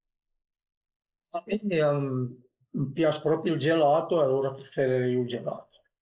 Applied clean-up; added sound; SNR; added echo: neural mask model Resemble Enhance denoiser.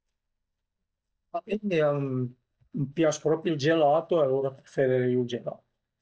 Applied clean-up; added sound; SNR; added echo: neural mask model DeepFilterNet 3.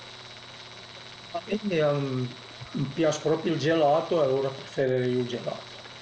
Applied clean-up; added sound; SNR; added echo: none; Tools; 16 dB; none.